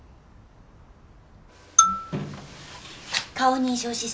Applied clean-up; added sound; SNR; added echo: none; Marimba, xylophone; -3 dB; none.